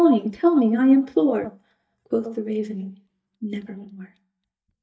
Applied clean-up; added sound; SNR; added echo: neural mask model DeepFilterNet 3.